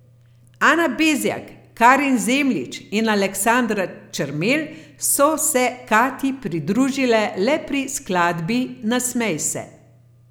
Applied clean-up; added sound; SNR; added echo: none; none; none; none.